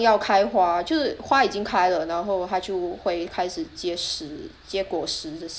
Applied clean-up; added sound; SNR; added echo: none; none; none; none.